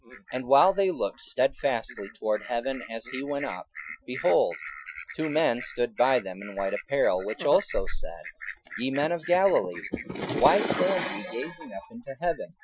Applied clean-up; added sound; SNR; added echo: classical method Wiener filter.